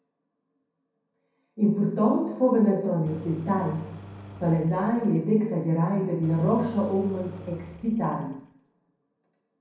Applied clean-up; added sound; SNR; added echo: none; Engine; 18 dB; reverberation time 0.6 s.